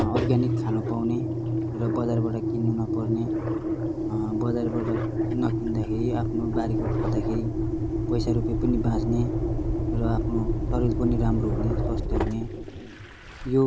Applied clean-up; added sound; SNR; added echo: none; Engine; -3 dB; none.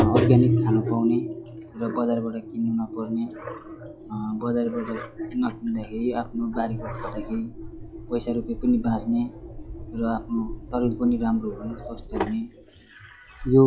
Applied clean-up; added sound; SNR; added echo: classical method log-MMSE.